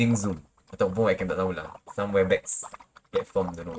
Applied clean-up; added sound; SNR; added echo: neural mask model RNNoise.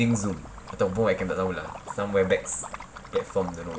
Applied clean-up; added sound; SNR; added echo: none; Liquid; 15 dB; none.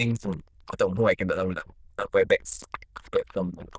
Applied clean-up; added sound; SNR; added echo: neural diffusion model UNIVERSE++.